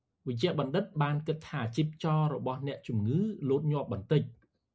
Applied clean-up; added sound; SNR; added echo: none; none; none; none.